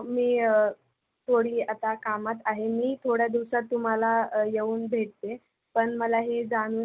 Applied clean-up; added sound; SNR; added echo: none; none; none; none.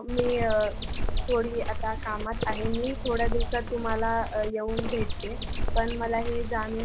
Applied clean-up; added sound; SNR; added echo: none; Bird; -1 dB; none.